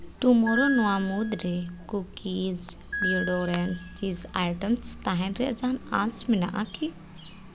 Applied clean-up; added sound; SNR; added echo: none; Piano; 8 dB; none.